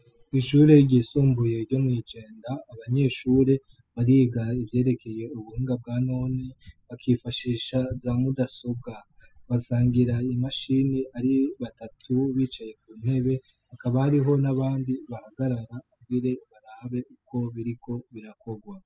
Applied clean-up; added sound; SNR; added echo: classical method spectral subtraction.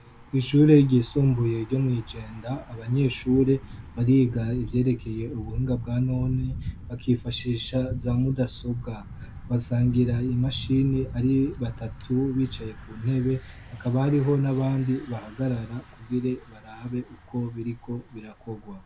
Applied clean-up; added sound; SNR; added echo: none; Thunder / Bicycle; 14 dB; none.